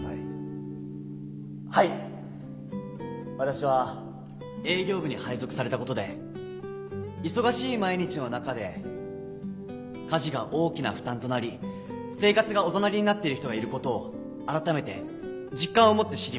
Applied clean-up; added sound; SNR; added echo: none; Gong; 15 dB; none.